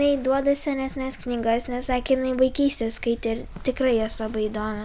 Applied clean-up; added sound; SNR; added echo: none; none; none; none.